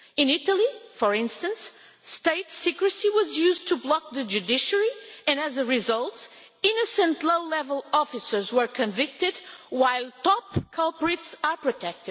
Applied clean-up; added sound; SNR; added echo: none; none; none; none.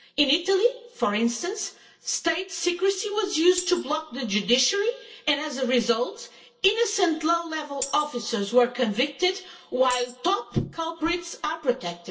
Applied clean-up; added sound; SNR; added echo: neural separator model SepFormer DNS4.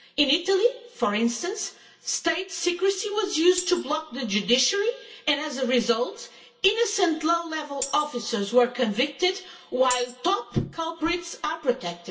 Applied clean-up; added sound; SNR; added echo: none; Tambourine; 14 dB; reverberation time 0.2 s.